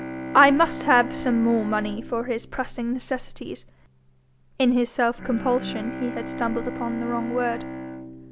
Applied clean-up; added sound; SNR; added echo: none; Bowed string instrument; 10 dB; none.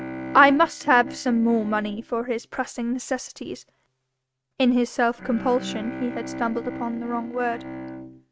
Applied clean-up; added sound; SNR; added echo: neural mask model RNNoise.